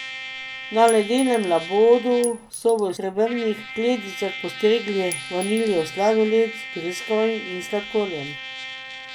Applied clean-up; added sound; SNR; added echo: none; Trumpet + Chink, clink; 12 dB; none.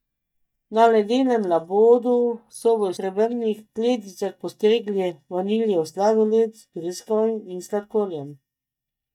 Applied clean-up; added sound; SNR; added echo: neural mask model DeepFilterNet 3.